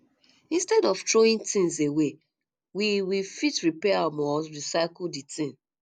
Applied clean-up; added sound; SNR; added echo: none; none; none; none.